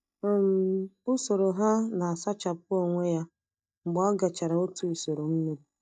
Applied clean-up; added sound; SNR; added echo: neural mask model DeepFilterNet 3.